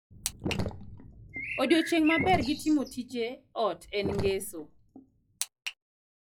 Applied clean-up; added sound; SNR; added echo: classical method log-MMSE.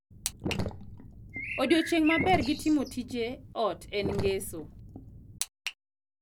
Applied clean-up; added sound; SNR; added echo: none; Bird + Sink (filling or washing); 6 dB; none.